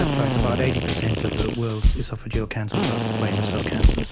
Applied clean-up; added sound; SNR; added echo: none; Drill + Drum kit; -5 dB; none.